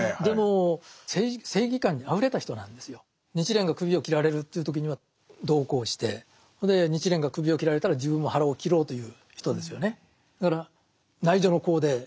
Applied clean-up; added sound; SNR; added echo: none; none; none; none.